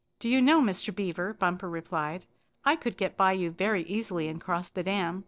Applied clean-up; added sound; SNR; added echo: neural separator model SepFormer DNS4.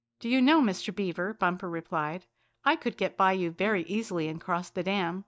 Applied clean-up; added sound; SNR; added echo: neural mask model DeepFilterNet 3.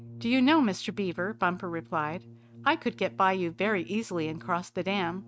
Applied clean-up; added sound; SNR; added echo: neural mask model RNNoise.